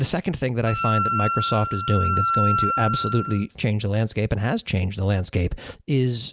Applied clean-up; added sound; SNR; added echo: none; Wind instrument, woodwind instrument; 2 dB; none.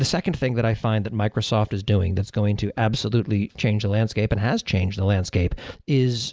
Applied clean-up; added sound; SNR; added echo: neural mask model Resemble Enhance denoiser.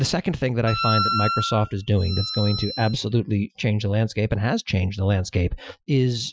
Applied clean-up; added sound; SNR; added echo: classical method Wiener filter.